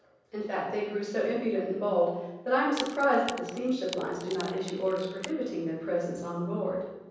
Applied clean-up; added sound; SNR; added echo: none; Wood; 15 dB; reverberation time 1.1 s.